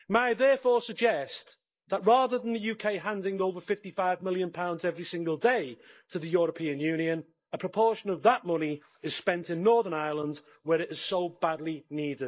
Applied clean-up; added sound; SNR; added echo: neural mask model Resemble Enhance denoiser.